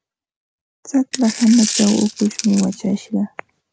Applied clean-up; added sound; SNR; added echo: none; Coin (dropping); 9 dB; none.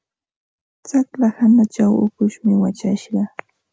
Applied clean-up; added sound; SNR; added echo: none; none; none; none.